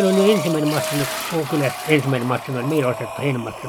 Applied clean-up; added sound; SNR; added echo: none; Liquid + Breathing; 7 dB; none.